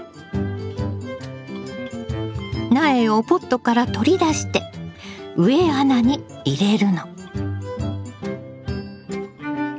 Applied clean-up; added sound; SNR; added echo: none; none; none; none.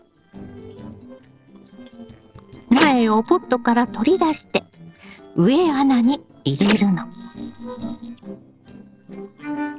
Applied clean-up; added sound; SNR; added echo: neural separator model SepFormer DNS4.